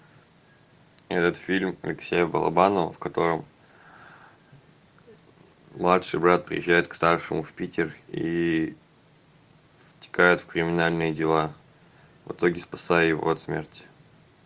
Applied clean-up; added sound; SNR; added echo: none; none; none; none.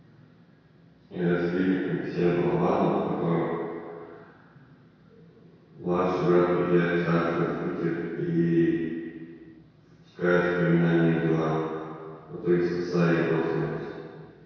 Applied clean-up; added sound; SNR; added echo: none; none; none; reverberation time 2.0 s.